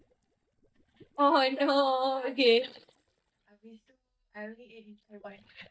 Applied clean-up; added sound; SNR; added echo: neural mask model DeepFilterNet 3.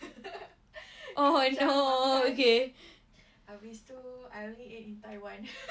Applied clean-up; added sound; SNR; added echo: none; none; none; none.